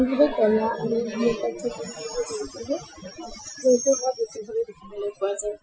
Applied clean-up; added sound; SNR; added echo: classical method Wiener filter.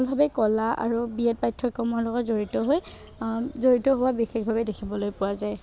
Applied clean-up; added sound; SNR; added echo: none; none; none; none.